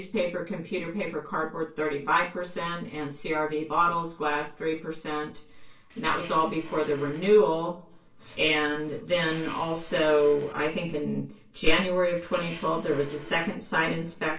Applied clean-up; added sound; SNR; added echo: neural separator model SepFormer DNS4.